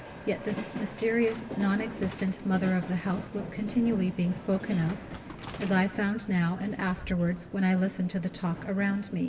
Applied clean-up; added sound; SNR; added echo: none; Train; 11 dB; reverberation time 2.8 s.